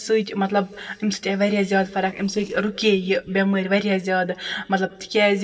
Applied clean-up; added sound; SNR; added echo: neural separator model SepFormer DNS4.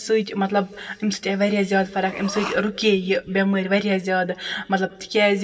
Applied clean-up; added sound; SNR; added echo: none; Respiratory sounds; 15 dB; reverberation time 1.5 s.